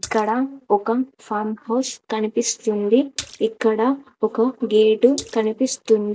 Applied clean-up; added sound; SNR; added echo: neural mask model Resemble Enhance denoiser.